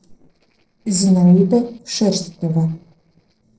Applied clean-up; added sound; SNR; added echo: neural separator model SepFormer DNS4.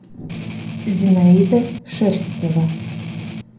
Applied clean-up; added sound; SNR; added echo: none; Strum; 10 dB; reverberation time 0.6 s.